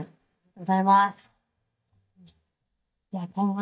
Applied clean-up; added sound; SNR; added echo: neural mask model DeepFilterNet 3.